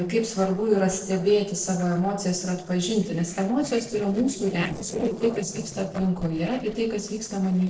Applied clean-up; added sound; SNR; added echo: neural separator model SepFormer DNS4.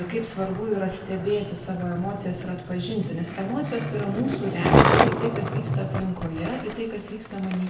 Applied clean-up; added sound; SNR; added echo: none; Skateboard; -2 dB; reverberation time 0.7 s.